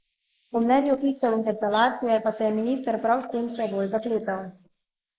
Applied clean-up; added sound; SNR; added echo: neural mask model Resemble Enhance denoiser.